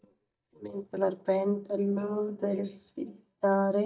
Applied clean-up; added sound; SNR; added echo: neural mask model DeepFilterNet 3.